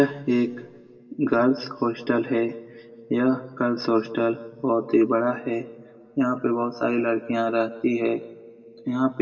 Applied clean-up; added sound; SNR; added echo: none; none; none; reverberation time 2.3 s.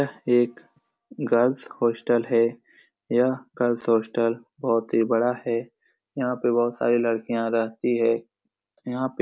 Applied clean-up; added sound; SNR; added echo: none; none; none; none.